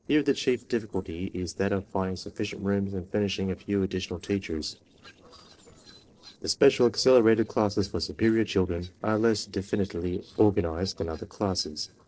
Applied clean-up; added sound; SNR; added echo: neural separator model SepFormer DNS4.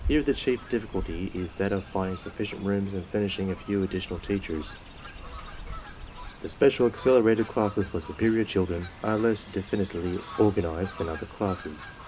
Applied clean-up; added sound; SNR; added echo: none; Fowl; 13 dB; reverberation time 0.3 s.